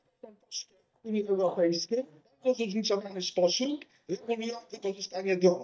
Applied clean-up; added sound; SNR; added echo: neural mask model DeepFilterNet 3.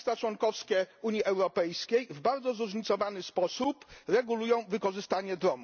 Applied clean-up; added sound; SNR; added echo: none; none; none; none.